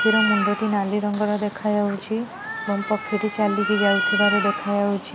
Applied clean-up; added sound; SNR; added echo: none; Cat; 4 dB; none.